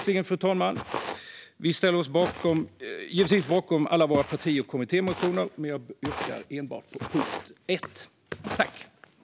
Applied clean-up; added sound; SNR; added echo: none; Walk, footsteps; 12 dB; none.